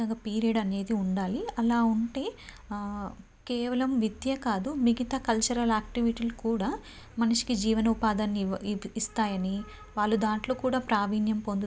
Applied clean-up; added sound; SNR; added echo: none; none; none; none.